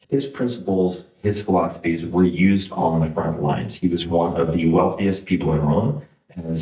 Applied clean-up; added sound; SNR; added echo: neural mask model DeepFilterNet 3.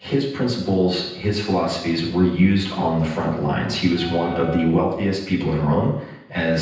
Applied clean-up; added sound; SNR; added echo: none; Wind instrument, woodwind instrument; 16 dB; reverberation time 0.9 s.